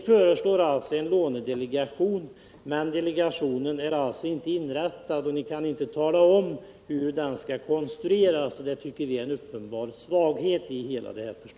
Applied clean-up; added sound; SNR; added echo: none; none; none; none.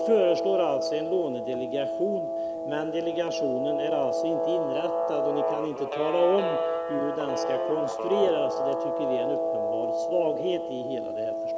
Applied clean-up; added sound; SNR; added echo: none; Guitar; -1 dB; none.